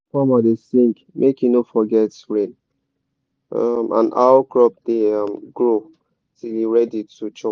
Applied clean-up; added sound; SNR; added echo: none; none; none; none.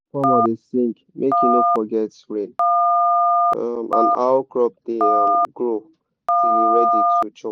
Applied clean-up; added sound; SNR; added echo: none; Telephone; -4 dB; none.